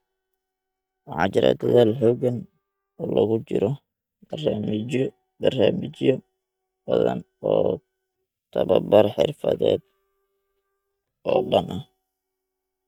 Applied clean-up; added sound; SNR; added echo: neural mask model DeepFilterNet 3.